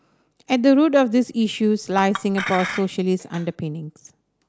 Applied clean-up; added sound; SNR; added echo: none; Chink, clink; 12 dB; none.